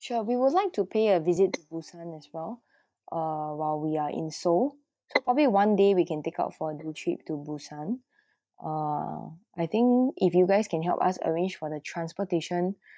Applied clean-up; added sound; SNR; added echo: neural mask model DeepFilterNet 3.